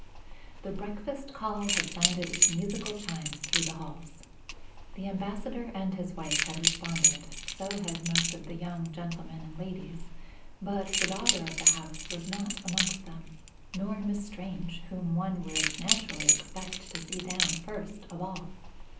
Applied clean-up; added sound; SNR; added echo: none; Keys jangling; -4 dB; reverberation time 0.6 s.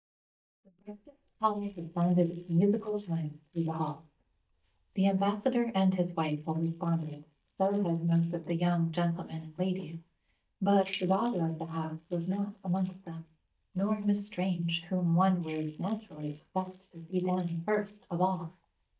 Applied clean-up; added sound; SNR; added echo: neural mask model DeepFilterNet 3.